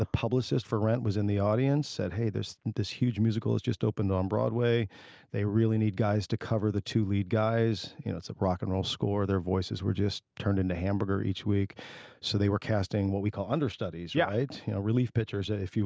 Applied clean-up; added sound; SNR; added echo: none; none; none; none.